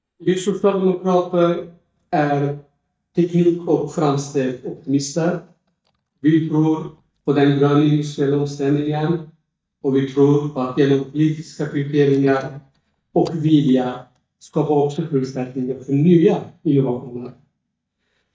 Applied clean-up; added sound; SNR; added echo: neural mask model DeepFilterNet 3.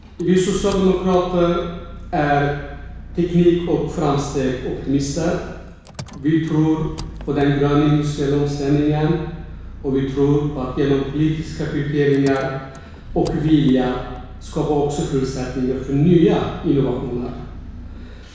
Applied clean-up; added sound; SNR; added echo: none; Engine; 14 dB; reverberation time 1.1 s.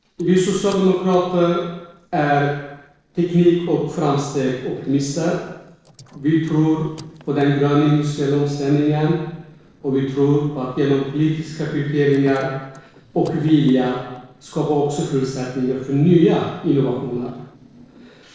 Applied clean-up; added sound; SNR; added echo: neural separator model SepFormer DNS4.